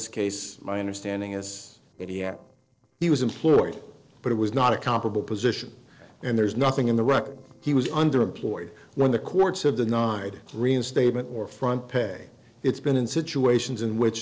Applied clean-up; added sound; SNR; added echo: neural separator model SepFormer DNS4.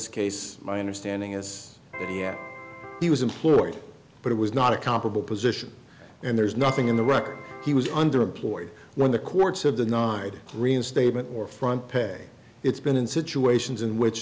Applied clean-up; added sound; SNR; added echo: none; Electric guitar; 13 dB; none.